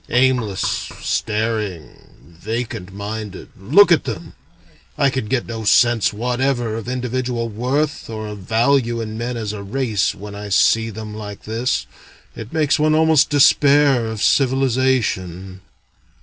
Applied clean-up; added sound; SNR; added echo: none; Knock; 17 dB; none.